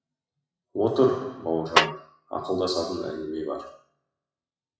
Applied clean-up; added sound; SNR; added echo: classical method WPE with log-MMSE.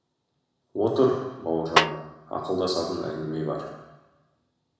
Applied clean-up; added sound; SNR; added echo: none; Snare drum; -2 dB; reverberation time 1.0 s.